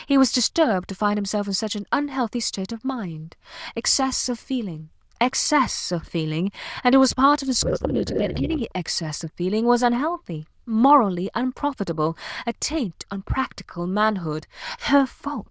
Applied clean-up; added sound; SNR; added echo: neural diffusion model UNIVERSE++.